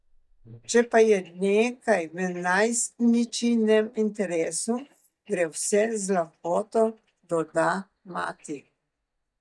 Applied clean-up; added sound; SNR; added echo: neural mask model DeepFilterNet 3.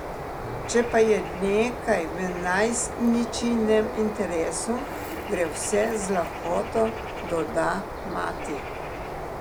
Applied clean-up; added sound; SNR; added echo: none; Bird; 7 dB; none.